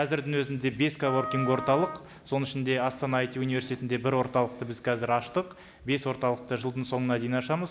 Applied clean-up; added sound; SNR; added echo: none; Wind instrument, woodwind instrument; 8 dB; none.